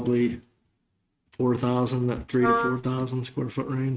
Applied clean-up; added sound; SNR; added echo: neural mask model RNNoise.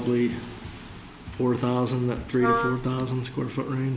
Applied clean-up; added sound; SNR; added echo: none; Wind instrument, woodwind instrument; 2 dB; none.